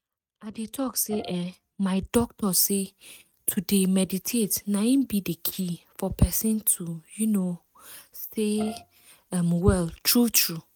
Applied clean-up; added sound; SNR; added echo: neural mask model RNNoise.